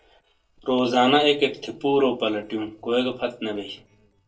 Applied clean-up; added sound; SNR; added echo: neural separator model SepFormer DNS4.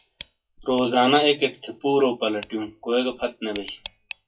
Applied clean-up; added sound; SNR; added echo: classical method WPE with log-MMSE.